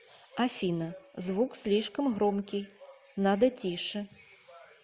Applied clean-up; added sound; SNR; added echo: none; none; none; none.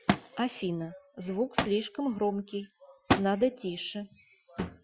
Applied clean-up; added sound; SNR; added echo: classical method Wiener filter.